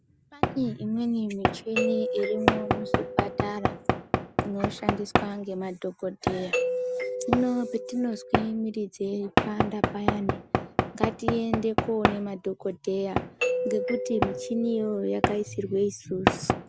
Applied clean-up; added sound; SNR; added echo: none; Knock / Wood + Doorbell; -2 dB; none.